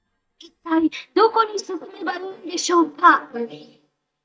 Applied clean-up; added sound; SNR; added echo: neural mask model DeepFilterNet 3.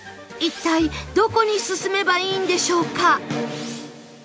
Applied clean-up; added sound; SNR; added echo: none; none; none; none.